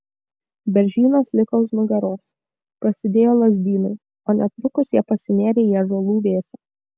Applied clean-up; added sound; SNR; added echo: none; none; none; none.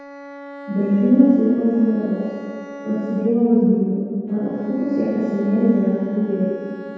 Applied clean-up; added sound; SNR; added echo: none; Bowed string instrument; 17 dB; reverberation time 2.0 s.